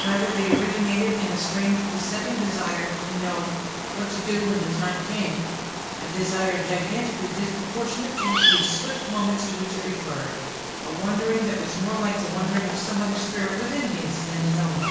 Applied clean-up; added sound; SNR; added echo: none; Bird vocalization, bird call, bird song; 3 dB; reverberation time 1.0 s.